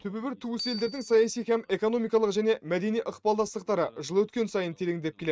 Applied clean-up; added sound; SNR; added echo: neural mask model RNNoise.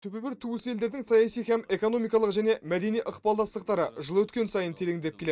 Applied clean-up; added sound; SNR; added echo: neural mask model DeepFilterNet 3.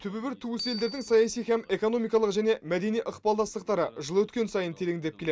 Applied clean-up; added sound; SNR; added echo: none; Bicycle bell; 18 dB; none.